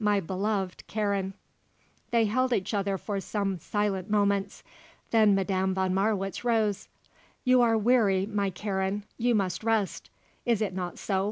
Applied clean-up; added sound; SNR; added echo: none; none; none; none.